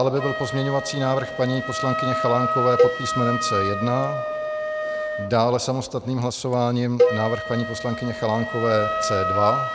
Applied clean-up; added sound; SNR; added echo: none; Wind instrument, woodwind instrument + Cowbell; 2 dB; none.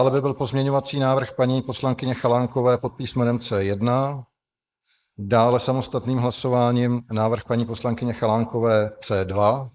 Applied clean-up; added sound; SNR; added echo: neural mask model Resemble Enhance denoiser.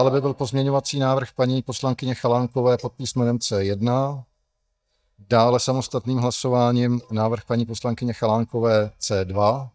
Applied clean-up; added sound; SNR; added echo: neural mask model DeepFilterNet 3.